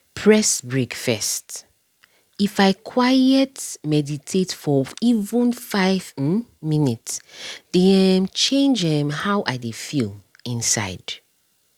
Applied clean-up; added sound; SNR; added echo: none; none; none; none.